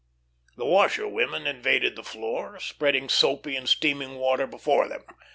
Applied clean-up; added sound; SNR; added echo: none; none; none; none.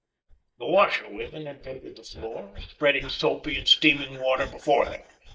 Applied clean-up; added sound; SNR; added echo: neural mask model DeepFilterNet 3.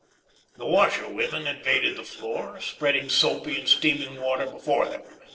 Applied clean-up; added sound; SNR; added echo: neural separator model SepFormer DNS4.